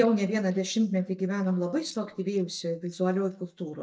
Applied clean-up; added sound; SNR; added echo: neural mask model DeepFilterNet 3.